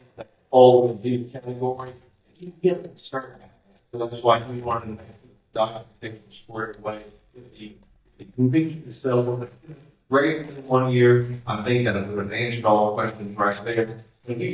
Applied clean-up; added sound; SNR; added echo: neural mask model DeepFilterNet 3.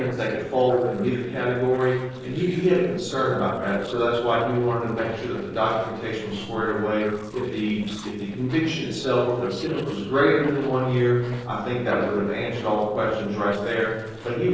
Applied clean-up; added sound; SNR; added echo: neural separator model SepFormer DNS4.